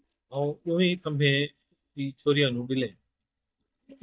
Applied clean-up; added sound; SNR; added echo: neural mask model DeepFilterNet 3.